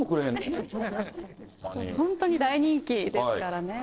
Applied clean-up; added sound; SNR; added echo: neural separator model SepFormer DNS4.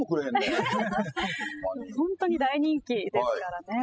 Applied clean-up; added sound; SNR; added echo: classical method spectral subtraction.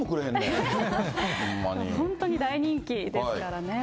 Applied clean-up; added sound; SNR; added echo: none; none; none; none.